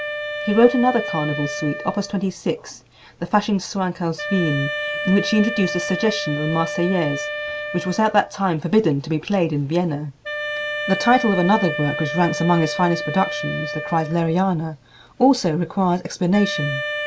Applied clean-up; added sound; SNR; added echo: none; Wind instrument, woodwind instrument; 8 dB; none.